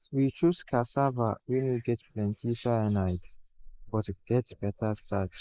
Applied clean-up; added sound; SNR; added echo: neural mask model Resemble Enhance denoiser.